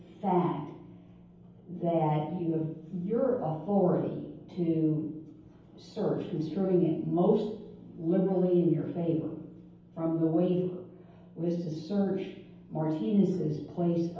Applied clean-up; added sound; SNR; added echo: none; none; none; reverberation time 0.9 s.